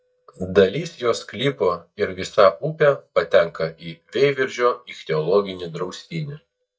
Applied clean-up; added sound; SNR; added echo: neural mask model DeepFilterNet 3.